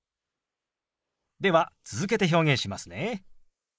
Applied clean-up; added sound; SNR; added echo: neural mask model Resemble Enhance denoiser.